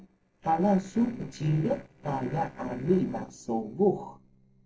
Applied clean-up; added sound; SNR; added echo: neural separator model SepFormer DNS4.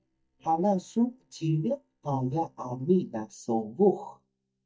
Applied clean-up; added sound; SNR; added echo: neural mask model DeepFilterNet 3.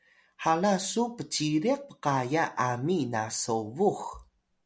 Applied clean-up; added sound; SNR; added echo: none; none; none; none.